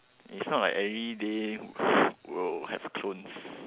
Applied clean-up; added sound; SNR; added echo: none; none; none; none.